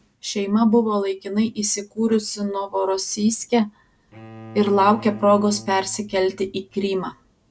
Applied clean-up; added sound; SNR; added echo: none; Bowed string instrument; 19 dB; none.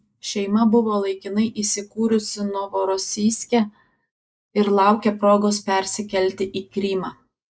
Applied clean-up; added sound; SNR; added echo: neural mask model Resemble Enhance denoiser.